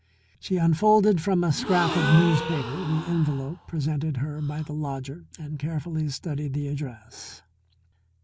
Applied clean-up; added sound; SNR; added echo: none; Gasp; 8 dB; none.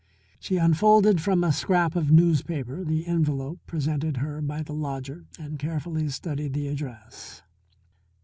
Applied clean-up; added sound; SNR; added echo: none; none; none; none.